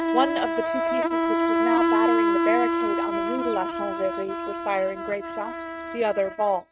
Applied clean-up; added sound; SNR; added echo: neural mask model RNNoise.